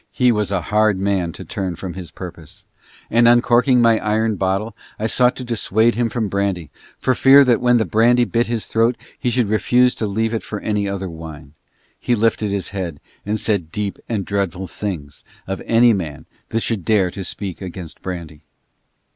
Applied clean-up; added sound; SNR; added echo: none; none; none; none.